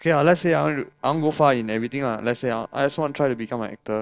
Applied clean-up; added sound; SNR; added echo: neural separator model SepFormer DNS4.